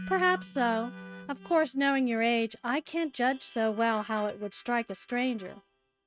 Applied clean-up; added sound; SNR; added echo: neural mask model RNNoise.